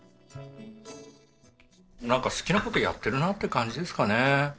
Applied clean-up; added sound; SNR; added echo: neural separator model SepFormer DNS4.